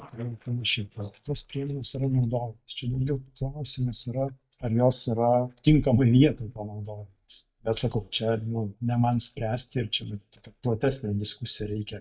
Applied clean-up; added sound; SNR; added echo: neural mask model DeepFilterNet 3.